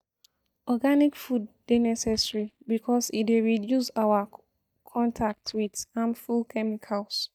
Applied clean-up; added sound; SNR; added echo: neural mask model DeepFilterNet 3.